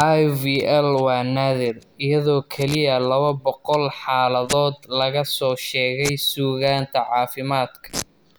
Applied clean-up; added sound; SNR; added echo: none; Packing tape, duct tape; 18 dB; none.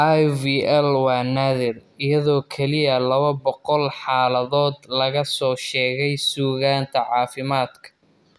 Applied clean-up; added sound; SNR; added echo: none; none; none; none.